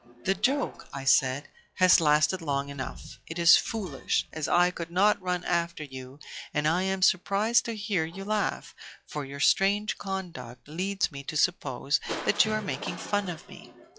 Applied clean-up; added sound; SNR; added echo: classical method log-MMSE.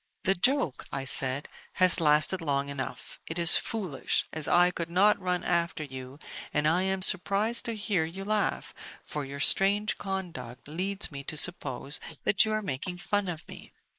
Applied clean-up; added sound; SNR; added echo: neural mask model Resemble Enhance denoiser.